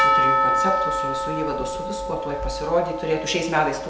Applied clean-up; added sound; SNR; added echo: none; Percussion; -3 dB; none.